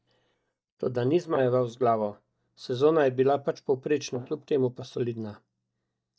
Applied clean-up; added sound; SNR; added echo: neural mask model DeepFilterNet 3.